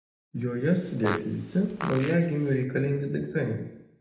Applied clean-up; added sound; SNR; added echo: none; Fart; 11 dB; reverberation time 0.8 s.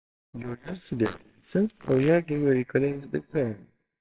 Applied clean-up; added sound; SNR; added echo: neural separator model SepFormer WHAMR!.